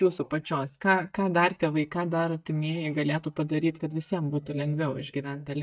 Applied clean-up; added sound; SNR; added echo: neural mask model DeepFilterNet 3.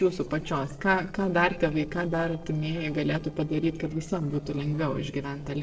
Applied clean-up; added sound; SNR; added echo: neural separator model SepFormer DNS4.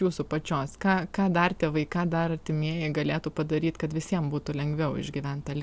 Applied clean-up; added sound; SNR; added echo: none; none; none; none.